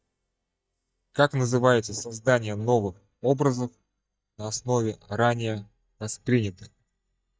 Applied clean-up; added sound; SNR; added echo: neural mask model DeepFilterNet 3.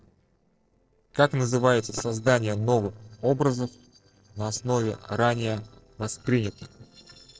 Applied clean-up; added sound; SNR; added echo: neural separator model SepFormer DNS4.